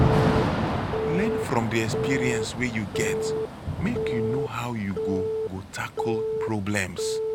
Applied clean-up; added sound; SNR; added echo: none; Thunder / Rain + Telephone; -4 dB; none.